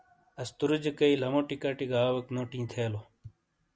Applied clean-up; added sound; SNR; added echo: none; none; none; none.